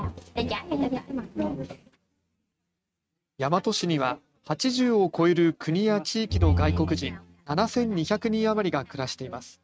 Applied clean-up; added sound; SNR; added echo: neural mask model RNNoise.